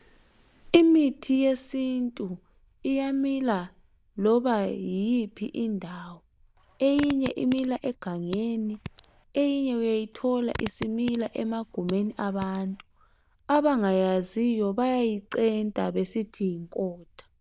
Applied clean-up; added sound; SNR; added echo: neural diffusion model UNIVERSE++.